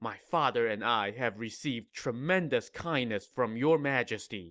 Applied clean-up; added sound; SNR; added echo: none; none; none; none.